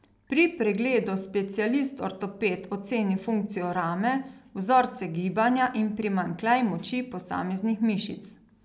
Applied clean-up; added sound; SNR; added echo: none; none; none; none.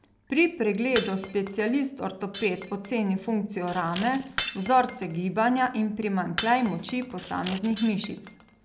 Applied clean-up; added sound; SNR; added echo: none; Shatter + Scissors; 14 dB; none.